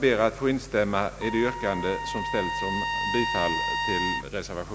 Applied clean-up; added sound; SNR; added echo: none; Trumpet; 2 dB; none.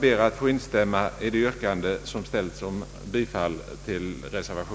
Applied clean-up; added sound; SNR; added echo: none; none; none; none.